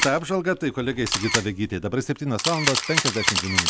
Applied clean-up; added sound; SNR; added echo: none; Camera; 1 dB; none.